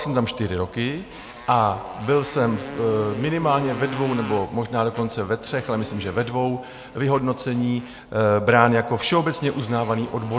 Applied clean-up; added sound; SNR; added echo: none; Motorcycle; 16 dB; none.